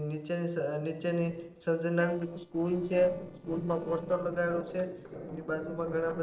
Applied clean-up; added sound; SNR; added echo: neural separator model SepFormer DNS4.